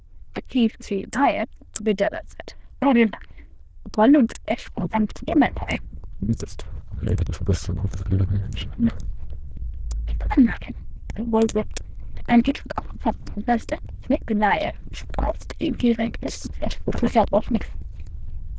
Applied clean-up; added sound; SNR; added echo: neural diffusion model UNIVERSE++.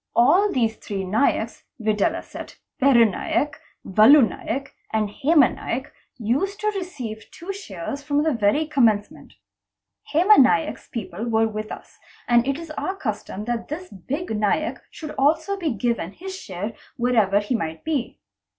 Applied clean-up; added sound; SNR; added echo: none; none; none; none.